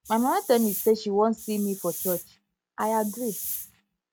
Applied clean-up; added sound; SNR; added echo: none; Hiss; 11 dB; none.